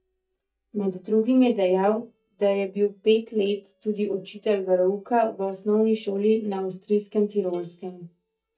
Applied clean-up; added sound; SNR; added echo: neural mask model DeepFilterNet 3.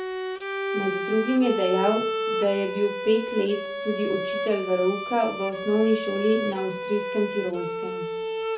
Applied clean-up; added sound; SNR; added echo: none; Bowed string instrument; 4 dB; reverberation time 0.4 s.